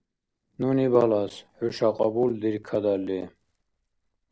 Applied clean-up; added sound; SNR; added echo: neural separator model SepFormer DNS4.